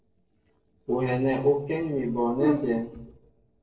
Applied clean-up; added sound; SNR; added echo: neural separator model SepFormer DNS4.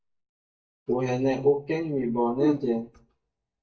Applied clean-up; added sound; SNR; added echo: neural mask model DeepFilterNet 3.